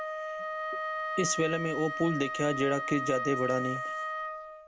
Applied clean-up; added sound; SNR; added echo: none; Wind instrument, woodwind instrument; 3 dB; none.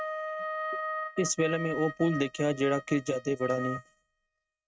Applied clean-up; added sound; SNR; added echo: neural mask model RNNoise.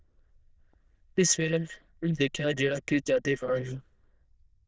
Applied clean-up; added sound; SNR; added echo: neural diffusion model UNIVERSE++.